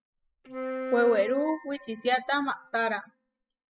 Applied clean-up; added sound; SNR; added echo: classical method spectral subtraction.